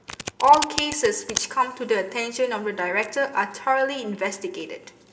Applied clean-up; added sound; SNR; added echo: none; Domestic sounds, home sounds; 13 dB; reverberation time 1.5 s.